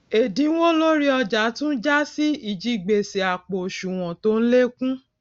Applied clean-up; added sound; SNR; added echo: none; none; none; none.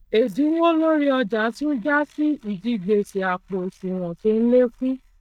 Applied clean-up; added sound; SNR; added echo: neural mask model DeepFilterNet 3.